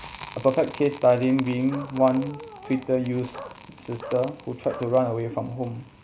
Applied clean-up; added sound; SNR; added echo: none; Crackle + Bark; 16 dB; none.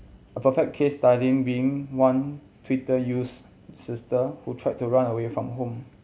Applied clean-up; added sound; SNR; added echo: none; none; none; none.